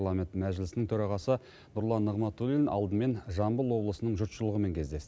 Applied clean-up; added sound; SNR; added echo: none; none; none; none.